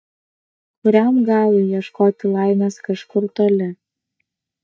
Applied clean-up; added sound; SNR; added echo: neural mask model DeepFilterNet 3.